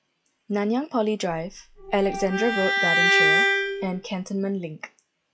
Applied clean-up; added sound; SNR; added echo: classical method log-MMSE.